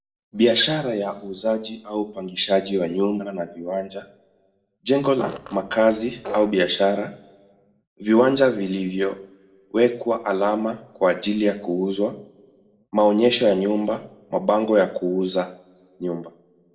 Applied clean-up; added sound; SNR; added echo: none; Fart; 13 dB; reverberation time 0.5 s.